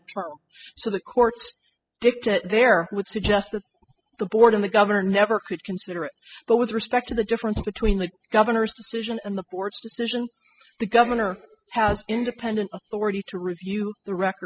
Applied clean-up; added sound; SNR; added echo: classical method spectral subtraction.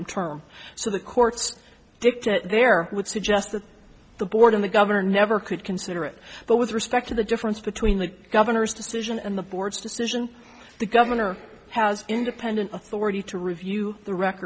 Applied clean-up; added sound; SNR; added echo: none; none; none; none.